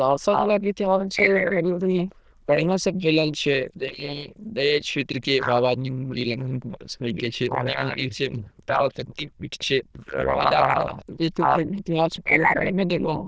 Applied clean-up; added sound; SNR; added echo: neural diffusion model UNIVERSE++.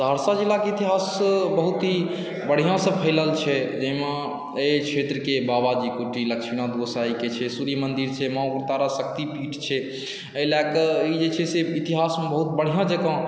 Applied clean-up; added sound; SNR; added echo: none; none; none; none.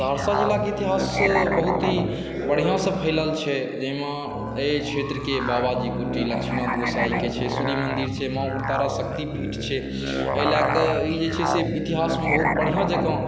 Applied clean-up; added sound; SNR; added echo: none; Musical instrument; 2 dB; none.